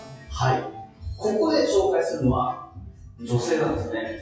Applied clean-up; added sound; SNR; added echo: classical method WPE with log-MMSE.